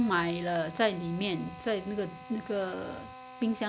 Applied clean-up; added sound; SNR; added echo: none; Drill; 16 dB; none.